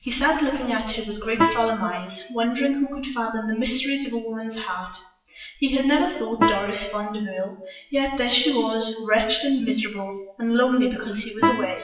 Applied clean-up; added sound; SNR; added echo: classical method WPE with log-MMSE.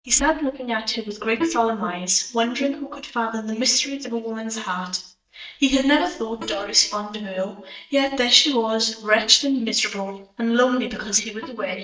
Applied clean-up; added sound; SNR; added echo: neural mask model DeepFilterNet 3.